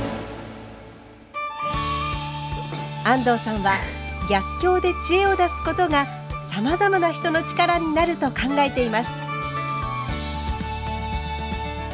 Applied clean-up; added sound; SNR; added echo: none; none; none; none.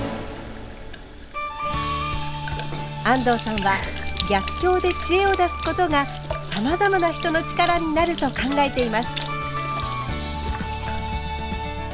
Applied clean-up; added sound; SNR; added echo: none; Sink (filling or washing); 11 dB; none.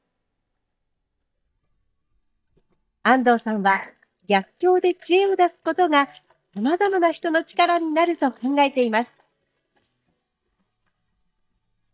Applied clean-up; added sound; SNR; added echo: neural mask model DeepFilterNet 3.